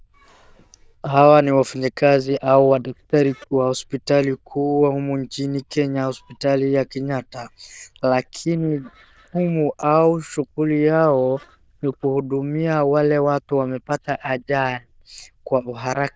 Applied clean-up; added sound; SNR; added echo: neural diffusion model UNIVERSE++.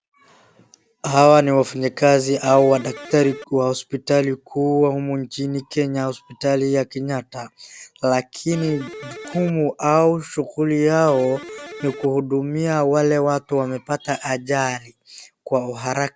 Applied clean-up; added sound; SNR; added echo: none; Electric guitar; 15 dB; none.